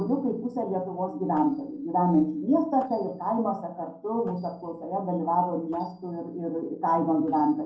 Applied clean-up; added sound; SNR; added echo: neural separator model SepFormer DNS4.